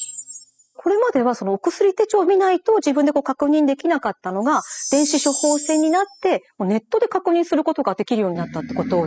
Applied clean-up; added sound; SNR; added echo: classical method spectral subtraction.